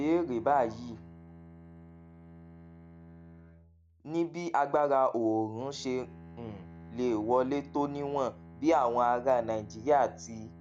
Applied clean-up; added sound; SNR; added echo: none; Bowed string instrument; 19 dB; none.